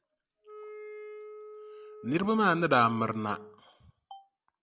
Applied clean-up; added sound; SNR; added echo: none; Wind instrument, woodwind instrument; 15 dB; none.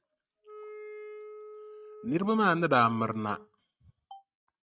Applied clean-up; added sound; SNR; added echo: neural mask model RNNoise.